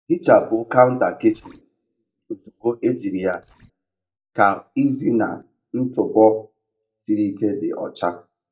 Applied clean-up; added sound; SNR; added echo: neural mask model DeepFilterNet 3.